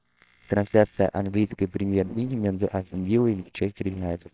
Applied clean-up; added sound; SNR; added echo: neural separator model SepFormer WHAMR!.